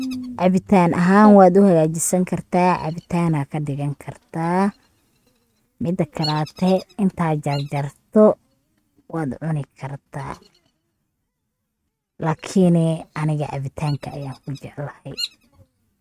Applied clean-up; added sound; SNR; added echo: neural mask model RNNoise.